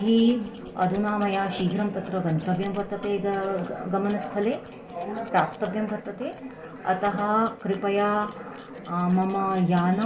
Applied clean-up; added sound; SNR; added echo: neural mask model Resemble Enhance denoiser.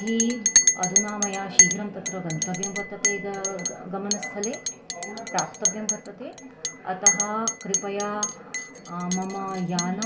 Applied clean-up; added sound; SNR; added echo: none; Chink, clink; -4 dB; none.